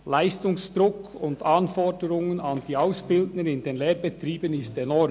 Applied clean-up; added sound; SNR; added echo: none; none; none; none.